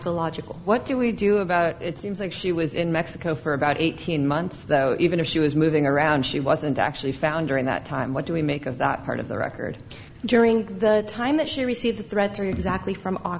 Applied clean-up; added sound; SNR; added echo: none; none; none; none.